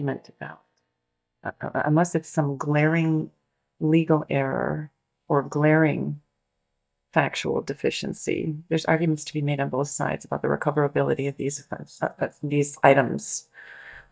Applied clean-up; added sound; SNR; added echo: neural mask model DeepFilterNet 3.